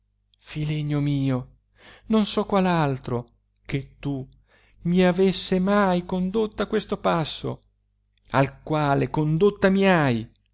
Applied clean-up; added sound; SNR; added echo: none; none; none; none.